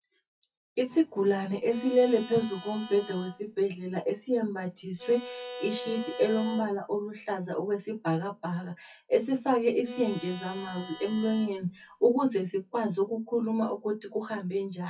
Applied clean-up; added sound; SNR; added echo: classical method WPE with log-MMSE.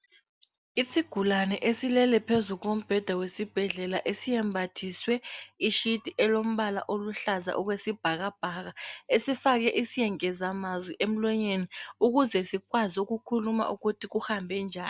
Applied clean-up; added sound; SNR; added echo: none; none; none; none.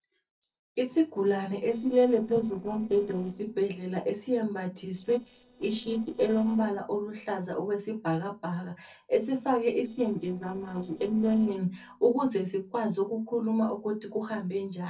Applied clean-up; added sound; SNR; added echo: neural separator model SepFormer DNS4.